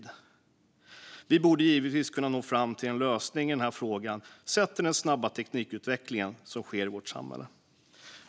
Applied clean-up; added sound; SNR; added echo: none; none; none; none.